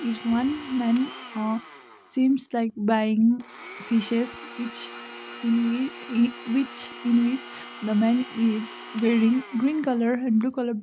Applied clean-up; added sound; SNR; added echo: none; Domestic sounds, home sounds; 16 dB; none.